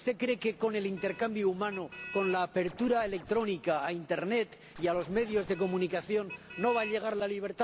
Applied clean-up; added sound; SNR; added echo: none; Scratching (performance technique) + Motor vehicle (road); 16 dB; none.